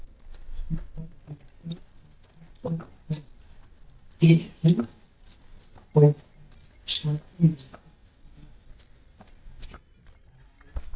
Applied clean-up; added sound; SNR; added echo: neural mask model DeepFilterNet 3.